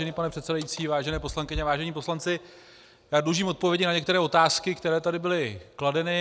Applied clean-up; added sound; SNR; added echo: none; none; none; none.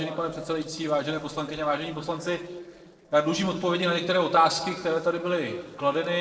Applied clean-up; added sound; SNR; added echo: neural separator model SepFormer DNS4.